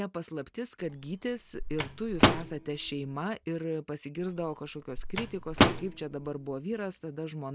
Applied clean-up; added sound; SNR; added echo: none; Microwave oven; -4 dB; none.